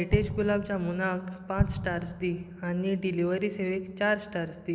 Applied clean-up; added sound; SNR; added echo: none; Explosion; 4 dB; none.